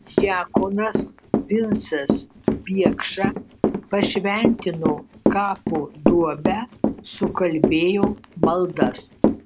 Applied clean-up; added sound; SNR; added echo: none; Walk, footsteps / Run; -1 dB; none.